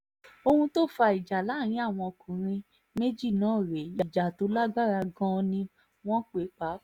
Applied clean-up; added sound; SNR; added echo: none; none; none; none.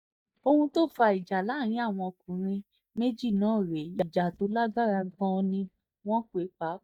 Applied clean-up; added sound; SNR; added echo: neural mask model DeepFilterNet 3.